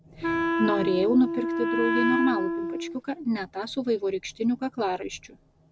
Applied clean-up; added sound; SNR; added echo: none; Wind instrument, woodwind instrument; 0 dB; none.